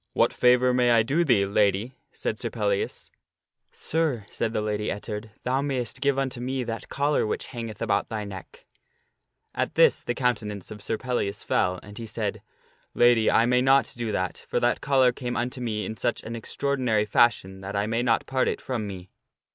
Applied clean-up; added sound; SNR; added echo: none; none; none; none.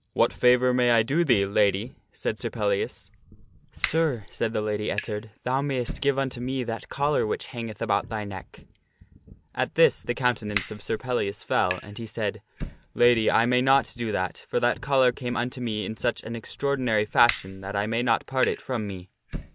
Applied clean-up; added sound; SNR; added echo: none; Fire; 15 dB; none.